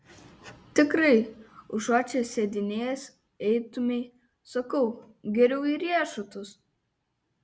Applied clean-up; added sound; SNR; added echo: none; none; none; none.